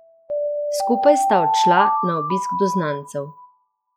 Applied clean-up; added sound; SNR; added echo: classical method log-MMSE.